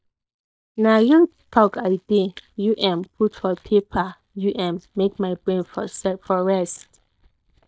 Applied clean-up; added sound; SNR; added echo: neural mask model DeepFilterNet 3.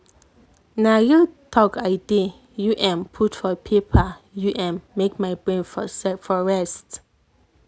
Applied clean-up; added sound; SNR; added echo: none; none; none; none.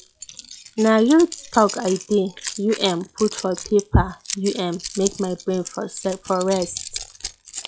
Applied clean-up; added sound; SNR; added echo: classical method log-MMSE.